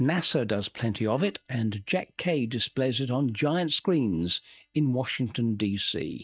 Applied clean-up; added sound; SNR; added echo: neural mask model DeepFilterNet 3.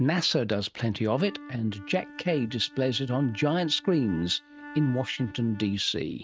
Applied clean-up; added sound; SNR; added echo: neural mask model RNNoise.